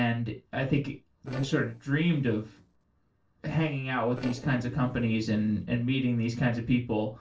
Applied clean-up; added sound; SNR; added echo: neural separator model SepFormer DNS4.